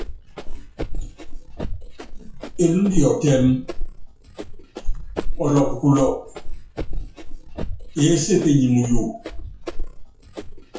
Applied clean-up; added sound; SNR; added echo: classical method WPE with log-MMSE.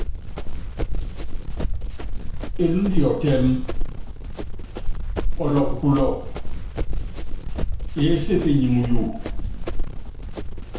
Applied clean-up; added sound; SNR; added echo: none; Run; -2 dB; reverberation time 0.5 s.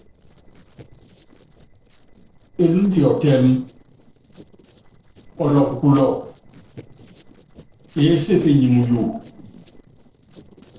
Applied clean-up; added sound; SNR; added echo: neural separator model SepFormer DNS4.